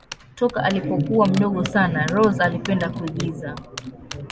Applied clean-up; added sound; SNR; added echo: none; Typing; 18 dB; none.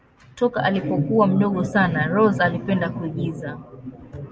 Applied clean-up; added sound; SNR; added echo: none; none; none; none.